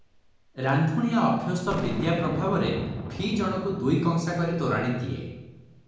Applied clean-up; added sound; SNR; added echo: none; Boom; 11 dB; reverberation time 0.9 s.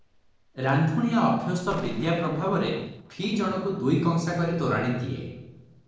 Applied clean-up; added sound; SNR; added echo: neural separator model SepFormer DNS4.